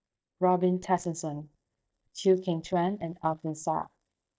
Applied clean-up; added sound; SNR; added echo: neural mask model DeepFilterNet 3.